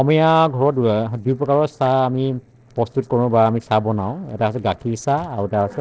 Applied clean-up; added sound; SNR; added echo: neural separator model SepFormer DNS4.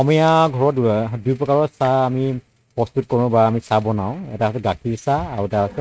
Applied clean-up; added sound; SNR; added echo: neural mask model RNNoise.